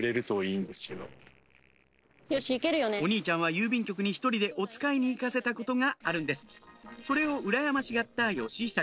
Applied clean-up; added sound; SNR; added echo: neural separator model SepFormer DNS4.